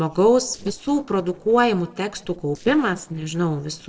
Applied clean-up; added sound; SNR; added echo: neural separator model SepFormer DNS4.